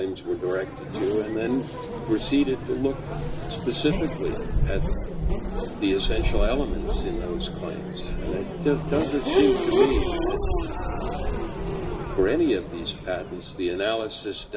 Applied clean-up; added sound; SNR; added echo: none; Race car, auto racing / Accelerating, revving, vroom; 0 dB; reverberation time 0.6 s.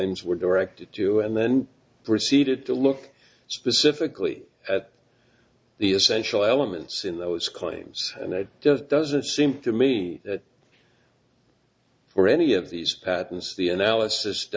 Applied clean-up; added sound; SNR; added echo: none; none; none; none.